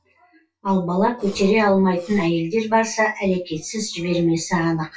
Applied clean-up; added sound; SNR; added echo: classical method WPE with log-MMSE.